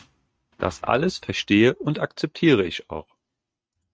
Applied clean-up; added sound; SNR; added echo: neural mask model RNNoise.